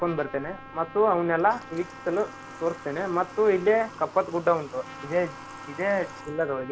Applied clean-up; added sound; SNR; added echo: none; Water tap, faucet / Water + Trumpet; 16 dB; none.